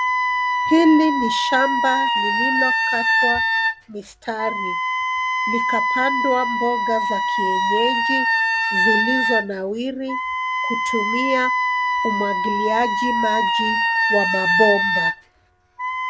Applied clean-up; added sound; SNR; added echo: none; Wind instrument, woodwind instrument; -3 dB; none.